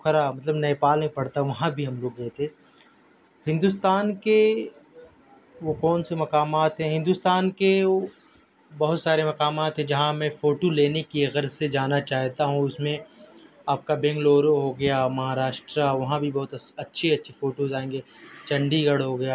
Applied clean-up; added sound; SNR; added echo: none; none; none; none.